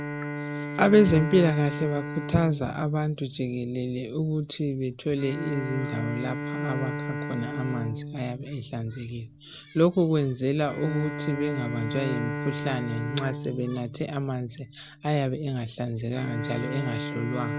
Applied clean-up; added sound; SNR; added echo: none; Bowed string instrument; 7 dB; none.